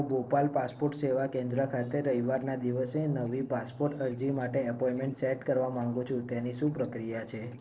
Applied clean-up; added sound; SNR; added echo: neural separator model SepFormer DNS4.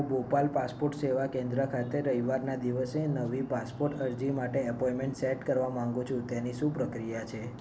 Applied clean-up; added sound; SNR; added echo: none; none; none; none.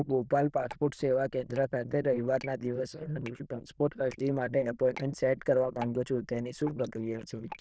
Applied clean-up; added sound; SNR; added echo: neural diffusion model UNIVERSE++.